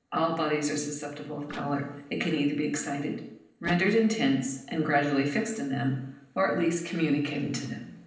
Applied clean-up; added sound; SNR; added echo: neural separator model SepFormer DNS4.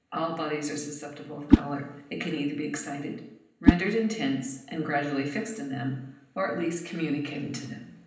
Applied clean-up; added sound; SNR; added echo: none; Whoosh, swoosh, swish; -3 dB; reverberation time 0.8 s.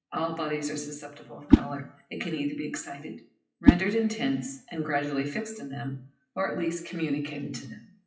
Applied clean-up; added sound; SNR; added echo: classical method WPE with log-MMSE.